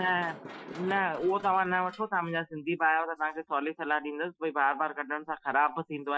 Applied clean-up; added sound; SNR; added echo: classical method Wiener filter.